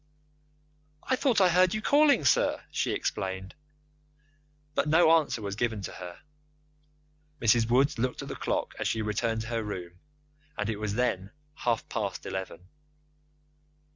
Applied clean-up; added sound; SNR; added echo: none; none; none; none.